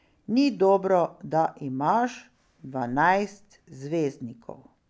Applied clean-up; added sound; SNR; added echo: none; none; none; none.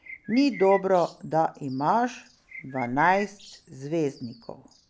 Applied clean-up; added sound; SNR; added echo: none; Bird; 19 dB; none.